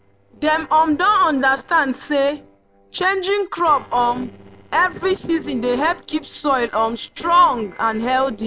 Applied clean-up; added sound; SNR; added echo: neural separator model SepFormer DNS4.